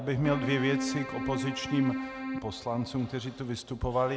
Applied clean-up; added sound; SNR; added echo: none; Keyboard (musical); 5 dB; none.